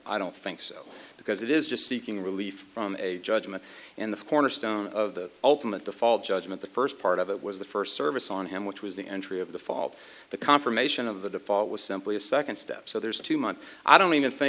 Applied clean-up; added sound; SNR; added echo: none; none; none; none.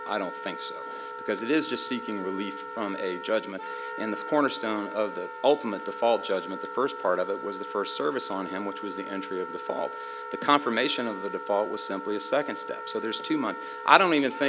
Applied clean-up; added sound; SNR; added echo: none; Wind instrument, woodwind instrument; 9 dB; none.